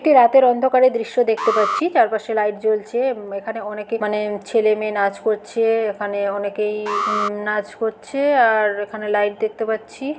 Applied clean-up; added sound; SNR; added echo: none; Alarm; 8 dB; none.